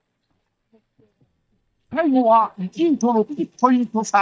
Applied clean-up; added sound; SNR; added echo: neural mask model DeepFilterNet 3.